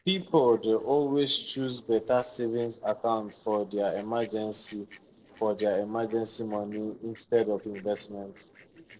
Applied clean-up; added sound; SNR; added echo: neural separator model SepFormer DNS4.